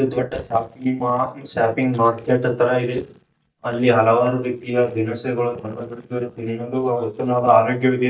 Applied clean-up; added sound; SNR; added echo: neural mask model DeepFilterNet 3.